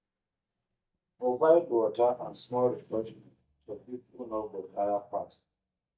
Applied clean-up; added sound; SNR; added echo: neural mask model DeepFilterNet 3.